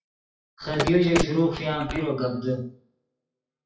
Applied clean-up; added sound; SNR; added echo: classical method WPE with log-MMSE.